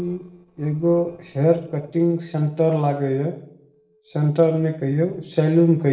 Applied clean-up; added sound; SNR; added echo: neural separator model SepFormer DNS4.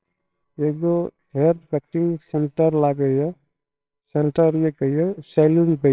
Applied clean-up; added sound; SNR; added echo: neural separator model SepFormer WHAMR!.